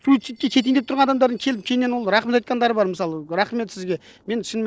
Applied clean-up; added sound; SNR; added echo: neural separator model SepFormer DNS4.